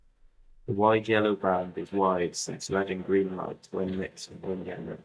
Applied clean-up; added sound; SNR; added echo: neural mask model DeepFilterNet 3.